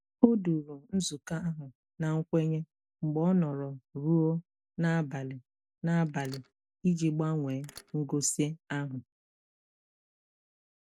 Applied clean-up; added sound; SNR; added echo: neural mask model Resemble Enhance denoiser.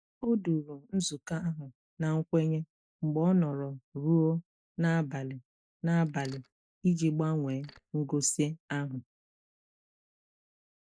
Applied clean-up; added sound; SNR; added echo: neural mask model DeepFilterNet 3.